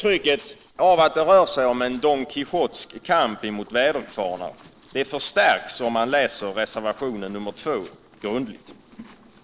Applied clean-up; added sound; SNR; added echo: neural separator model SepFormer DNS4.